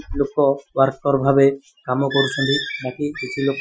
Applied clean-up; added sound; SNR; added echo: classical method Wiener filter.